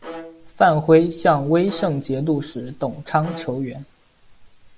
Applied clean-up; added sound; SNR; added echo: none; Bowed string instrument; 20 dB; none.